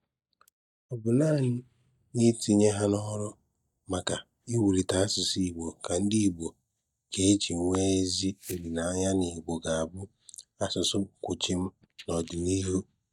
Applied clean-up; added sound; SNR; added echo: neural mask model DeepFilterNet 3.